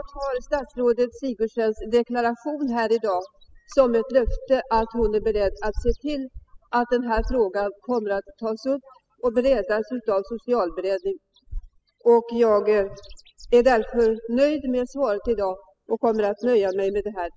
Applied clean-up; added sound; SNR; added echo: classical method spectral subtraction.